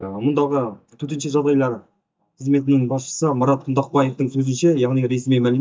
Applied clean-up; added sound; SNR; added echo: neural mask model DeepFilterNet 3.